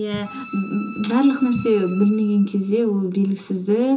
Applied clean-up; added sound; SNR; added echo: none; Bowed string instrument; 19 dB; reverberation time 0.2 s.